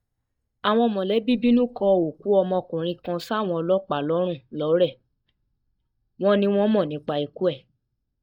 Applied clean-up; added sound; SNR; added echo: neural mask model DeepFilterNet 3.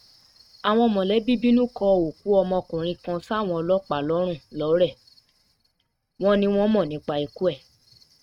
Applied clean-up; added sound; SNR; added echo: neural mask model RNNoise.